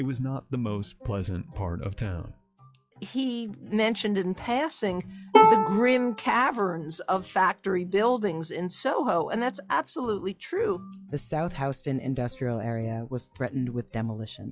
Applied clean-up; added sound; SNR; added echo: classical method log-MMSE.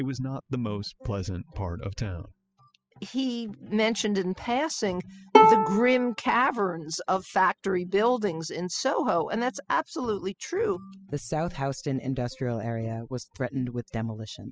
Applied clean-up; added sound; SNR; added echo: classical method spectral subtraction.